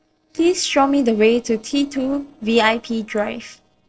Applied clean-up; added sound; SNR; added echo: neural separator model SepFormer DNS4.